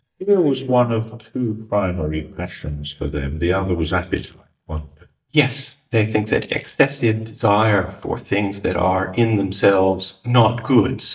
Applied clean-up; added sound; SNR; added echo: neural mask model DeepFilterNet 3.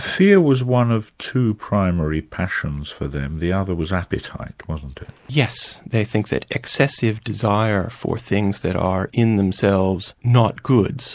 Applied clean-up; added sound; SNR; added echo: none; none; none; none.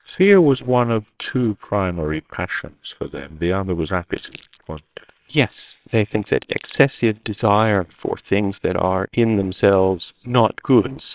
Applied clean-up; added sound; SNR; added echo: neural separator model SepFormer WHAMR!.